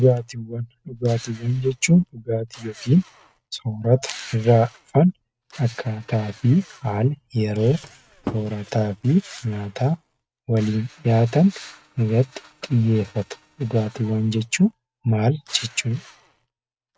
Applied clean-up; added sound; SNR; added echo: neural mask model RNNoise.